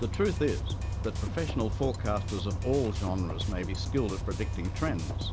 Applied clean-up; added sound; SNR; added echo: none; Bus + Drum kit; 0 dB; none.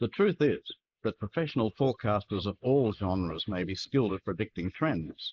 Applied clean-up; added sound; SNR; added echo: neural mask model Resemble Enhance denoiser.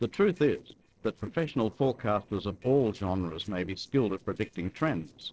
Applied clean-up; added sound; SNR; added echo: neural separator model SepFormer DNS4.